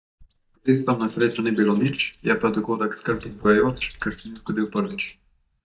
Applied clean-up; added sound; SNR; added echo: neural mask model DeepFilterNet 3.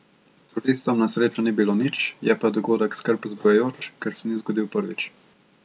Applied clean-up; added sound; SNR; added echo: none; none; none; none.